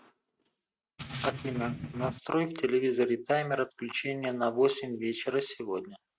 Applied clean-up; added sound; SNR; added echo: neural mask model RNNoise.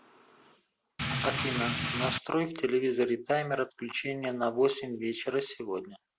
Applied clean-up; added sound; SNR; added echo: none; Rain; 0 dB; none.